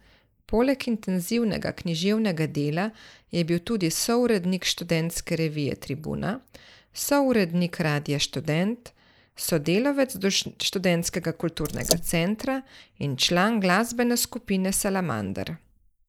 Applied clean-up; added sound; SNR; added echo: neural mask model Resemble Enhance denoiser.